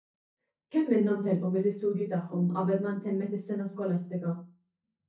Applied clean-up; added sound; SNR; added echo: neural mask model DeepFilterNet 3.